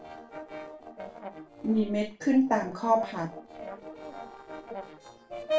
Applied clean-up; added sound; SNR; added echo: neural separator model SepFormer DNS4.